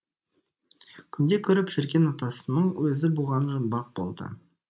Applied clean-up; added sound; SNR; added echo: none; none; none; none.